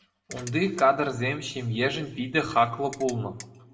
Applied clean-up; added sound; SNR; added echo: none; Ratchet, pawl; 17 dB; reverberation time 1.3 s.